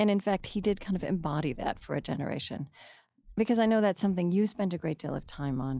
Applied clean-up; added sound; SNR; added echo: classical method log-MMSE.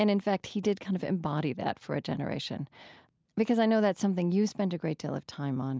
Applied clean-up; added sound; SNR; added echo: none; none; none; none.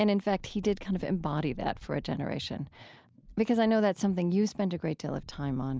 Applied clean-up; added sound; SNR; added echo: none; Wind; 20 dB; none.